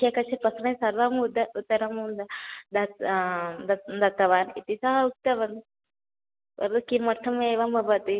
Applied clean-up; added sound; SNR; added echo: none; none; none; none.